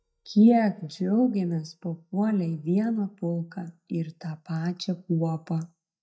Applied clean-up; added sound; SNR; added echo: neural mask model DeepFilterNet 3.